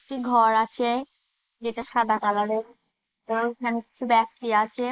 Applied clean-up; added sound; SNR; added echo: neural mask model Resemble Enhance denoiser.